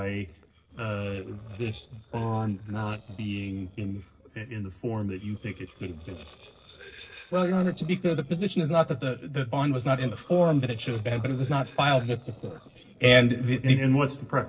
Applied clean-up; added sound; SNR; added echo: neural separator model SepFormer DNS4.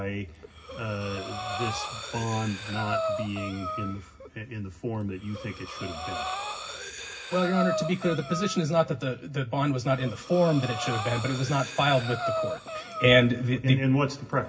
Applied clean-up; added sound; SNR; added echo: none; Breathing; 8 dB; reverberation time 0.4 s.